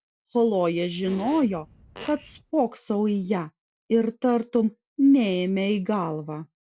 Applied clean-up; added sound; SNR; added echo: none; Fart; 18 dB; none.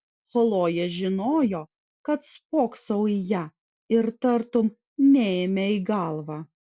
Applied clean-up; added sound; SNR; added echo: none; none; none; none.